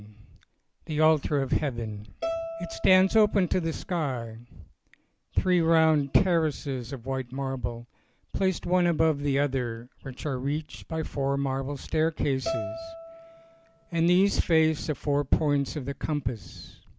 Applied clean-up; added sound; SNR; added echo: none; Bowed string instrument; 10 dB; none.